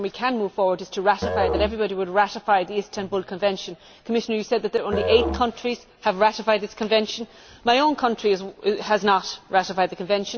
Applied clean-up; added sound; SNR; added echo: none; Musical instrument; 8 dB; none.